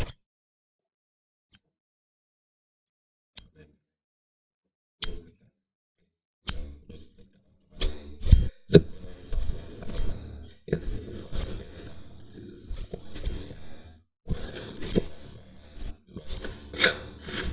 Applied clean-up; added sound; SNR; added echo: neural mask model DeepFilterNet 3.